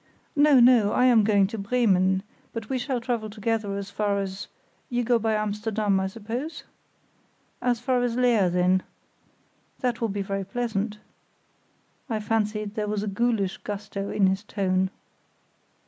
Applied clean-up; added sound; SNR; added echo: none; none; none; none.